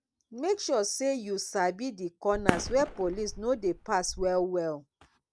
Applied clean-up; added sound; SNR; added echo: none; Fireworks; 5 dB; none.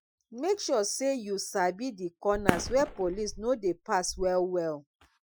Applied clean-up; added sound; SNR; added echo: classical method Wiener filter.